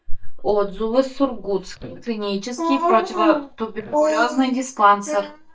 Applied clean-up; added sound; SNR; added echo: neural mask model DeepFilterNet 3.